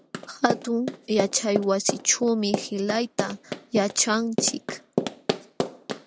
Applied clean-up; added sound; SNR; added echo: none; Run; 5 dB; none.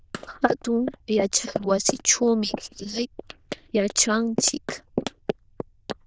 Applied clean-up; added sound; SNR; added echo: neural diffusion model UNIVERSE++.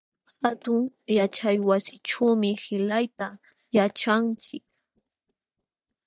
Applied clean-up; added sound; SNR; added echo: neural mask model DeepFilterNet 3.